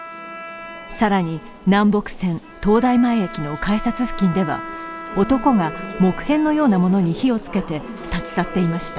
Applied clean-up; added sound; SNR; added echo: none; Bowed string instrument; 15 dB; none.